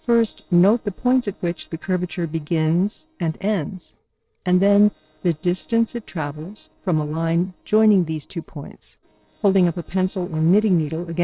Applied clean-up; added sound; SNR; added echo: neural separator model SepFormer DNS4.